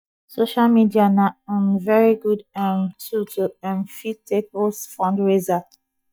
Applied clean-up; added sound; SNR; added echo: neural mask model DeepFilterNet 3.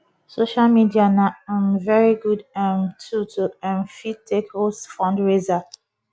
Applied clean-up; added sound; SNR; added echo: none; none; none; none.